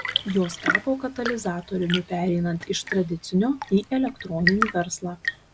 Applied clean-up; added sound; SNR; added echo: none; Tap / Fill (with liquid) / Trickle, dribble / Chirp, tweet / Engine; 5 dB; none.